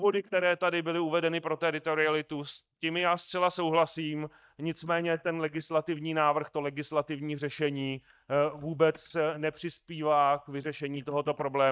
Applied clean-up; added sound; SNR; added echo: neural mask model DeepFilterNet 3.